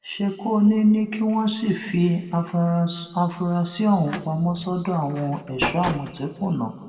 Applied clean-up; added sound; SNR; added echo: none; Slam; 11 dB; reverberation time 1.7 s.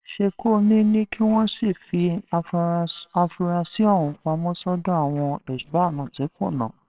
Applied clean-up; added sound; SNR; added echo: neural separator model SepFormer WHAMR!.